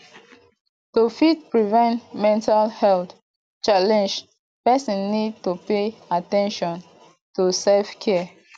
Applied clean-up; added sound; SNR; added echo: none; none; none; none.